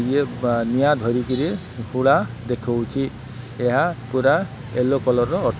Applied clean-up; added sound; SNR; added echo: none; none; none; none.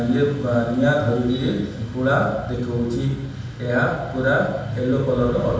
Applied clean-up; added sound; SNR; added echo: none; none; none; reverberation time 0.7 s.